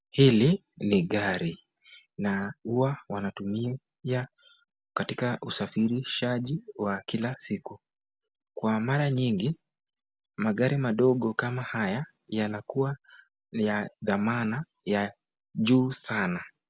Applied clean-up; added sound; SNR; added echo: none; none; none; none.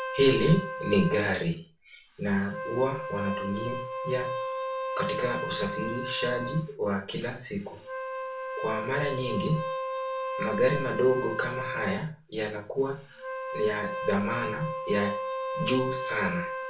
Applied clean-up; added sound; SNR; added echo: none; Wind instrument, woodwind instrument; 5 dB; reverberation time 0.3 s.